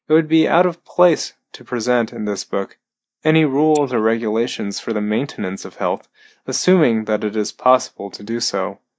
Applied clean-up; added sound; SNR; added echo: neural mask model DeepFilterNet 3.